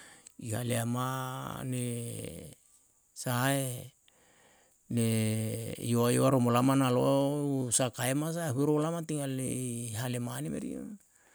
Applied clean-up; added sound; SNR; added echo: none; none; none; none.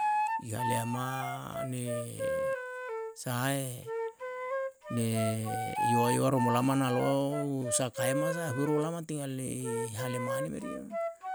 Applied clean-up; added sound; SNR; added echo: none; Wind instrument, woodwind instrument; 2 dB; none.